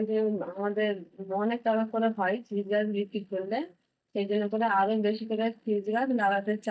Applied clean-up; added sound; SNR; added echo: neural mask model DeepFilterNet 3.